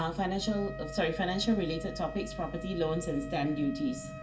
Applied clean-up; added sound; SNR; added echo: none; Wind instrument, woodwind instrument; 13 dB; reverberation time 0.2 s.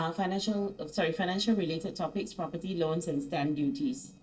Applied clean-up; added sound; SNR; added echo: neural separator model SepFormer DNS4.